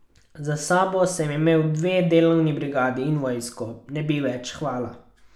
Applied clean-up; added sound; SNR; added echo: none; none; none; none.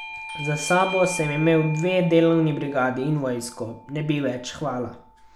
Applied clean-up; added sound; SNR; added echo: none; Bell / Doorbell; 13 dB; none.